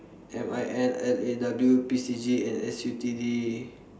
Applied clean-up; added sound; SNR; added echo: none; none; none; none.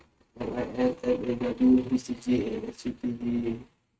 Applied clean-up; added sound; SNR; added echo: neural mask model RNNoise.